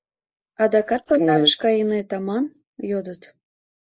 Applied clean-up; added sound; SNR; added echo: neural mask model Resemble Enhance denoiser.